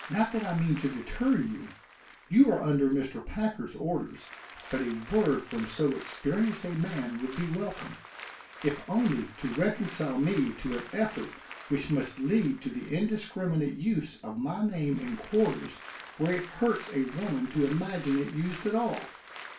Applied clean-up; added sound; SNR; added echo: none; Applause; 16 dB; reverberation time 0.3 s.